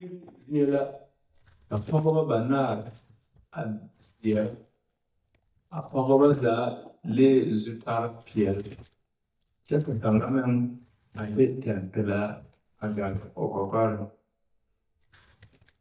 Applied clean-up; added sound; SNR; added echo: neural mask model DeepFilterNet 3.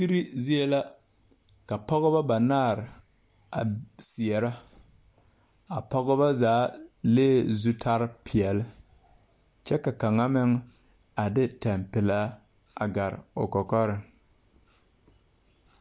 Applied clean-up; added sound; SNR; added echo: none; none; none; none.